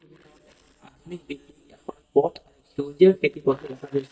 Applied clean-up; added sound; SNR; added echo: neural mask model DeepFilterNet 3.